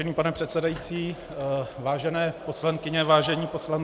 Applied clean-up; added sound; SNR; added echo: none; none; none; none.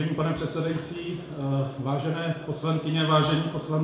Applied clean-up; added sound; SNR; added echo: none; none; none; reverberation time 0.6 s.